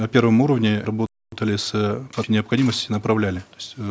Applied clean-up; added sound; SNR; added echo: none; none; none; none.